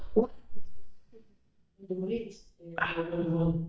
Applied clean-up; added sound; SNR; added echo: neural mask model DeepFilterNet 3.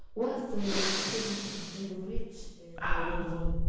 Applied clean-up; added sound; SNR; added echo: none; Breathing; -4 dB; reverberation time 1.0 s.